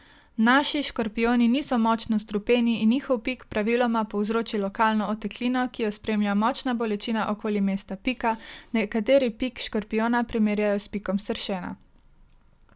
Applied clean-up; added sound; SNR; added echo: none; none; none; none.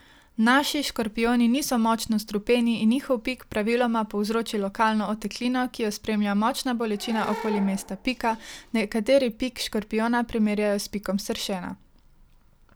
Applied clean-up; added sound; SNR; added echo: none; Animal / Brass instrument; 14 dB; none.